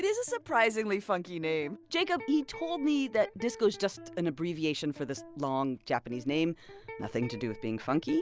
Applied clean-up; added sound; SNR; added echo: none; Electric guitar; 18 dB; none.